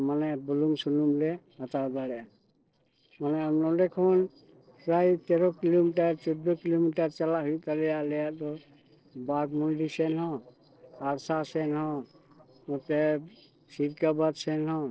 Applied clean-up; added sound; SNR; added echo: neural separator model SepFormer DNS4.